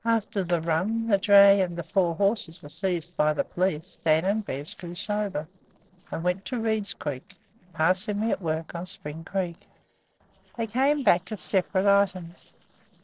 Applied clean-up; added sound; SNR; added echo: neural separator model SepFormer DNS4.